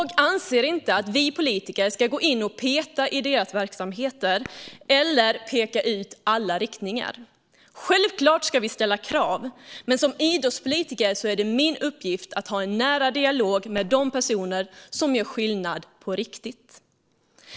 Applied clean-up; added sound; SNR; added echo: neural separator model SepFormer DNS4.